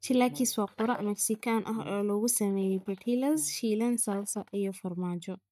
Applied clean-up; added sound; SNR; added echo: neural mask model DeepFilterNet 3.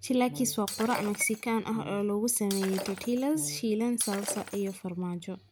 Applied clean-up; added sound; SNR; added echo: none; Brass instrument + Shatter; 12 dB; none.